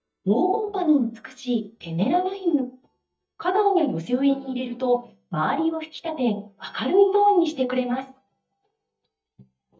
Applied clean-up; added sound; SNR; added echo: neural mask model DeepFilterNet 3.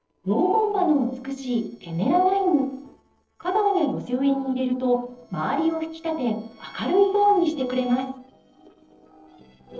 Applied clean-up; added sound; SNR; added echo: neural separator model SepFormer DNS4.